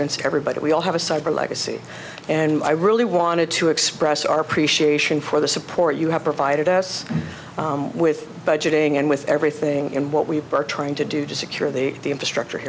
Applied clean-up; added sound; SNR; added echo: none; none; none; none.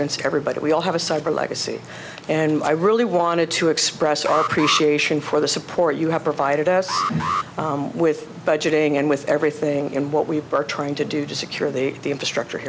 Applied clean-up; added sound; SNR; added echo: none; Alarm; 7 dB; none.